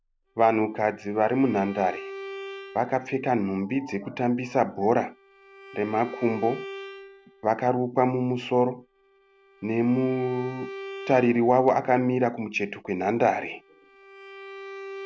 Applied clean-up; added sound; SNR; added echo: none; Bowed string instrument; 17 dB; none.